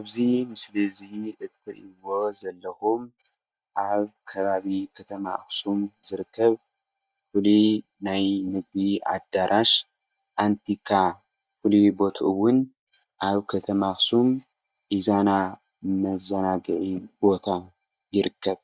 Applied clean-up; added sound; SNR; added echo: neural mask model DeepFilterNet 3.